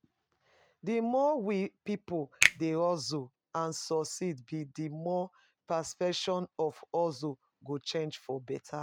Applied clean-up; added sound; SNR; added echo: neural mask model RNNoise.